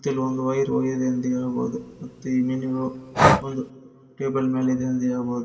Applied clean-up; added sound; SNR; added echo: none; Breathing; 2 dB; reverberation time 2.8 s.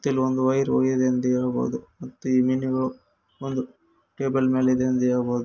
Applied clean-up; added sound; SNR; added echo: none; none; none; none.